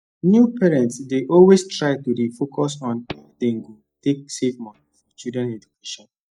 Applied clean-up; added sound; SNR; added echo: neural mask model DeepFilterNet 3.